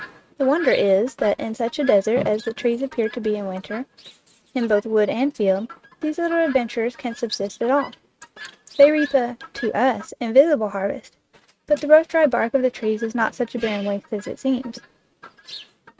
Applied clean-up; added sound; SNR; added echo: neural mask model RNNoise.